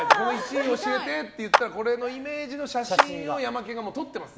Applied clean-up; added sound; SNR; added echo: none; Clapping; 0 dB; none.